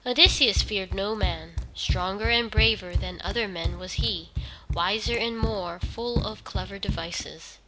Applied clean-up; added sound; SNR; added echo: none; Run; 3 dB; none.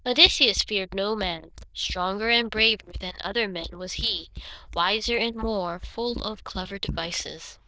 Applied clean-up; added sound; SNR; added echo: neural diffusion model UNIVERSE++.